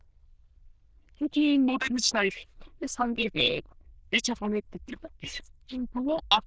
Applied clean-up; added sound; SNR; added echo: neural diffusion model UNIVERSE++.